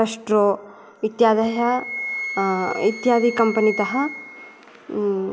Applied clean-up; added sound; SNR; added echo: none; Wind instrument, woodwind instrument; 12 dB; none.